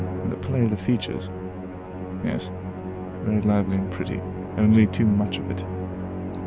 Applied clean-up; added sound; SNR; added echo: none; Musical instrument; 5 dB; none.